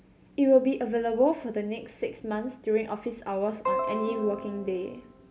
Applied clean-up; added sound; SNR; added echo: none; none; none; none.